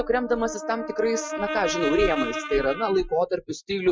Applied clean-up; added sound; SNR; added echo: classical method Wiener filter.